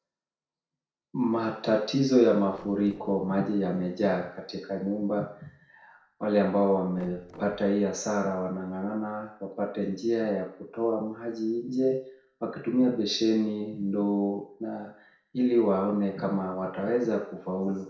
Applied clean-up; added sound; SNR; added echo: neural separator model SepFormer DNS4.